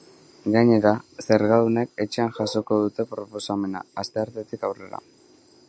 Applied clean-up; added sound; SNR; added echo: none; none; none; none.